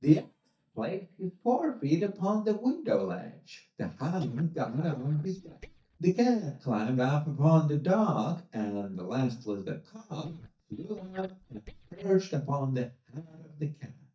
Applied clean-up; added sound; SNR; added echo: neural mask model DeepFilterNet 3.